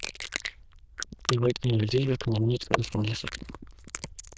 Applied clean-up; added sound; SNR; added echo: neural diffusion model UNIVERSE++.